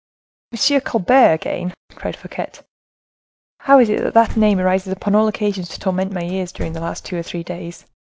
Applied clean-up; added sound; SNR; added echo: none; Slam; 15 dB; none.